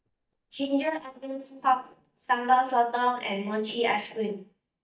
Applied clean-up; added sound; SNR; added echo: neural mask model DeepFilterNet 3.